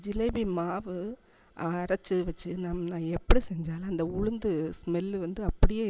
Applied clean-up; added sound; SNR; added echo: neural mask model Resemble Enhance denoiser.